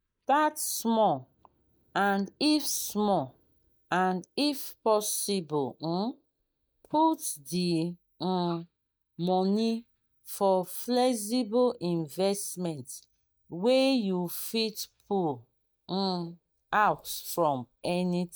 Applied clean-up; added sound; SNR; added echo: neural mask model DeepFilterNet 3.